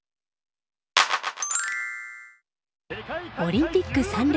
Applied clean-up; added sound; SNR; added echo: none; none; none; none.